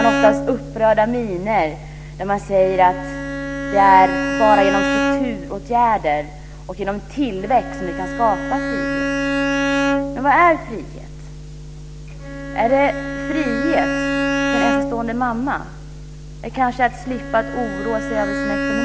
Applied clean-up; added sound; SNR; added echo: none; Bowed string instrument; 4 dB; none.